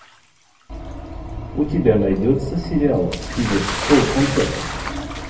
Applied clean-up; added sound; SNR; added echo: none; Bathtub (filling or washing) / Splash, splatter; 10 dB; reverberation time 0.6 s.